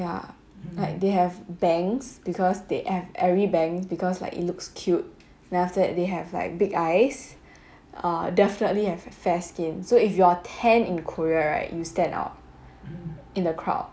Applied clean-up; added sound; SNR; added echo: none; none; none; none.